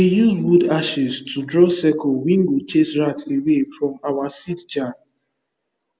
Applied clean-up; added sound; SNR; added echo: none; none; none; none.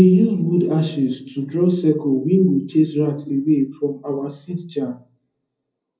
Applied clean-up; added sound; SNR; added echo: none; none; none; reverberation time 0.4 s.